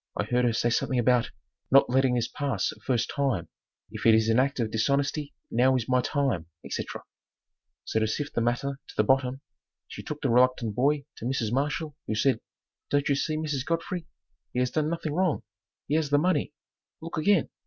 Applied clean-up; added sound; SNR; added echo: none; none; none; none.